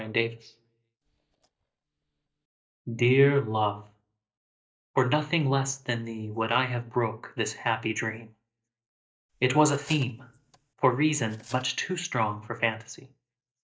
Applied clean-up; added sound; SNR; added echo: neural mask model DeepFilterNet 3.